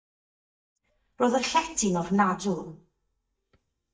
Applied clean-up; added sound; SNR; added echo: neural mask model DeepFilterNet 3.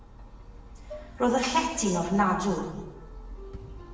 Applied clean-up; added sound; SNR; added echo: none; Dishes, pots, and pans; 18 dB; reverberation time 1.0 s.